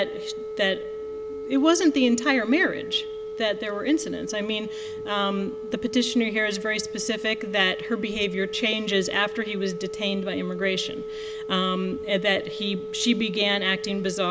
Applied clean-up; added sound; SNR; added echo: none; Telephone; 8 dB; none.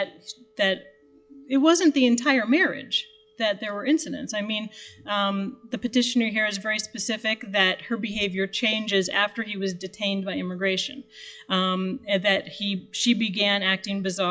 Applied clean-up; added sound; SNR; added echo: classical method log-MMSE.